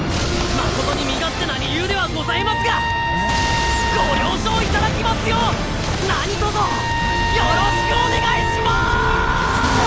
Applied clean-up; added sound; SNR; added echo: none; Trumpet; 5 dB; none.